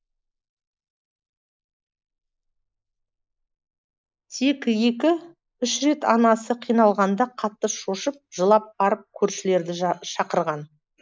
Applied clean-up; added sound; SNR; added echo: neural mask model Resemble Enhance denoiser.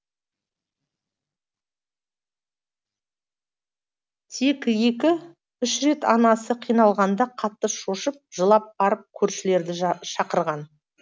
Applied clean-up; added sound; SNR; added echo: none; none; none; none.